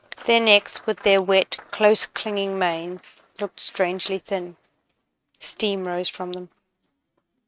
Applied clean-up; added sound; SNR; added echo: neural mask model RNNoise.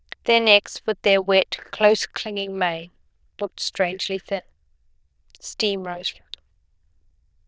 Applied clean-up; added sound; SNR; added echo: neural diffusion model UNIVERSE++.